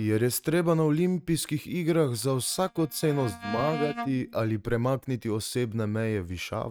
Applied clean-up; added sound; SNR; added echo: neural mask model RNNoise.